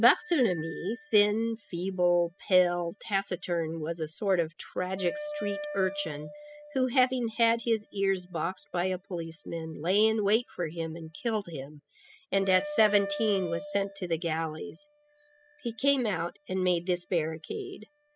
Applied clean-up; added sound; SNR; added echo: classical method spectral subtraction.